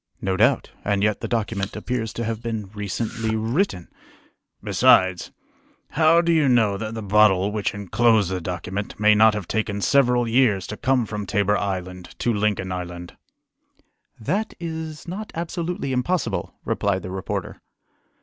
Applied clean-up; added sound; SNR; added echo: none; Domestic sounds, home sounds; 17 dB; none.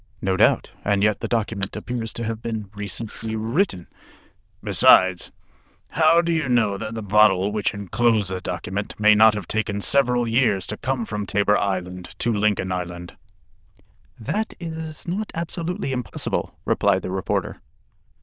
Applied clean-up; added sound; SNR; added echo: neural diffusion model UNIVERSE++.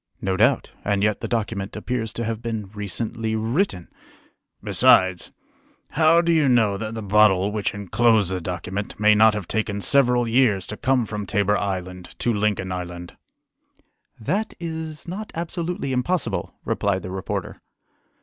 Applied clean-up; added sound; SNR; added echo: none; none; none; none.